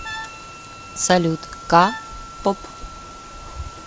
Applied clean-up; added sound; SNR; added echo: none; Wind instrument, woodwind instrument + Brass instrument; 14 dB; none.